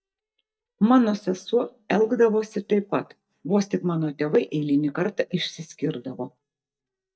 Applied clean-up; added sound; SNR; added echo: neural mask model DeepFilterNet 3.